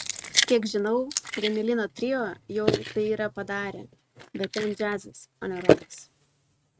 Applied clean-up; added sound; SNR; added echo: neural mask model RNNoise.